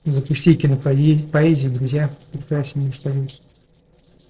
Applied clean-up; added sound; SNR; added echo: neural separator model SepFormer DNS4.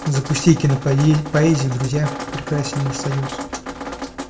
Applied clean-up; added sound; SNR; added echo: none; Drip; 10 dB; reverberation time 0.5 s.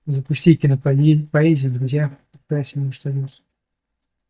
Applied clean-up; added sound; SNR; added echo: neural mask model DeepFilterNet 3.